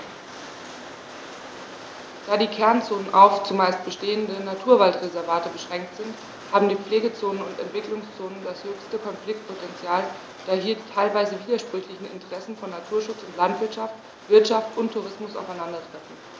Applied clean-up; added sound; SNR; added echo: none; Rain; 17 dB; none.